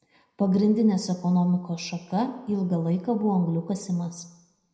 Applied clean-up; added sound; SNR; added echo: none; none; none; reverberation time 0.8 s.